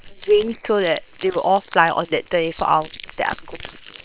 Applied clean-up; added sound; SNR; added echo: neural separator model SepFormer WHAM!.